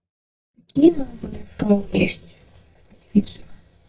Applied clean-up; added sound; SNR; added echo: neural mask model DeepFilterNet 3.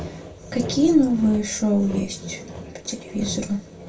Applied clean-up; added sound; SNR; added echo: none; Sawing; 12 dB; reverberation time 0.2 s.